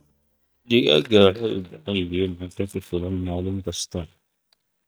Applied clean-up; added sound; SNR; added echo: neural mask model DeepFilterNet 3.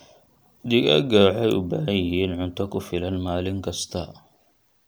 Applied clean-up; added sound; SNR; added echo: none; none; none; none.